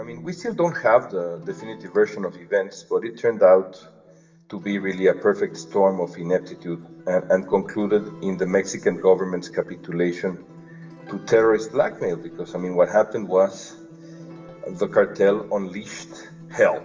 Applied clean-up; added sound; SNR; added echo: none; none; none; reverberation time 0.7 s.